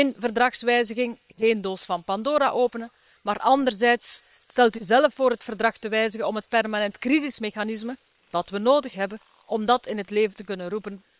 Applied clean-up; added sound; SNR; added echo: neural separator model SepFormer WHAM!.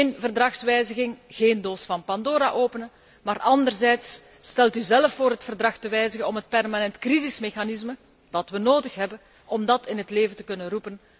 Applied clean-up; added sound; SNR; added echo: none; none; none; none.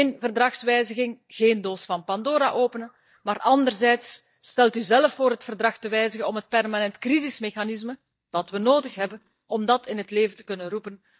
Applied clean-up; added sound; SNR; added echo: neural mask model DeepFilterNet 3.